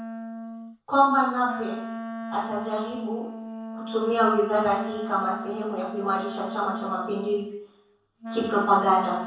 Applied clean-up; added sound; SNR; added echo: none; Wind instrument, woodwind instrument; 9 dB; reverberation time 0.7 s.